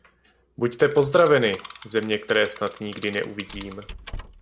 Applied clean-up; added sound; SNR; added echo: none; Insect + Squeak; 16 dB; none.